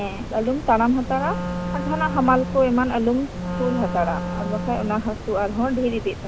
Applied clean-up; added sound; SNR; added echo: none; Water + Wind instrument, woodwind instrument; 6 dB; none.